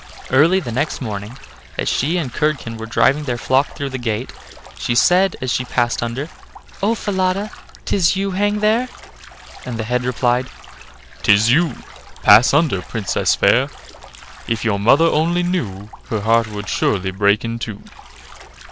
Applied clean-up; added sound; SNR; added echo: none; Bathtub (filling or washing); 20 dB; none.